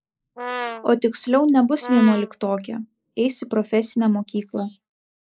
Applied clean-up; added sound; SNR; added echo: neural mask model Resemble Enhance denoiser.